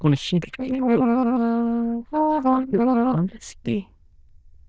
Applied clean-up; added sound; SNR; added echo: neural diffusion model UNIVERSE++.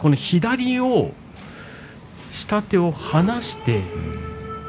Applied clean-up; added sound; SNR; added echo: none; none; none; none.